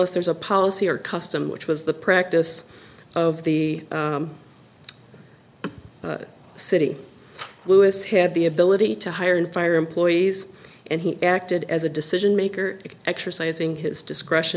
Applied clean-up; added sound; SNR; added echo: none; none; none; none.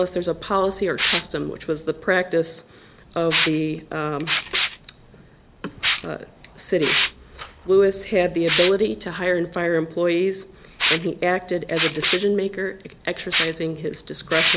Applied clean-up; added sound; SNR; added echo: none; Liquid; 5 dB; none.